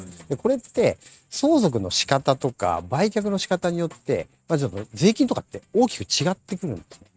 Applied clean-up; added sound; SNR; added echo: neural mask model RNNoise.